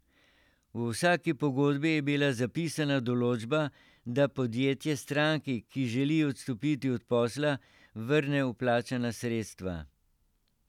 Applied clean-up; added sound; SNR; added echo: none; none; none; none.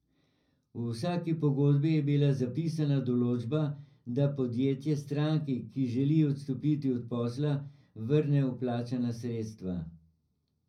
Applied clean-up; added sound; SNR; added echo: none; none; none; reverberation time 0.4 s.